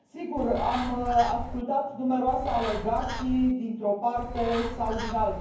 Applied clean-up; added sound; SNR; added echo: none; Bird; 7 dB; reverberation time 0.9 s.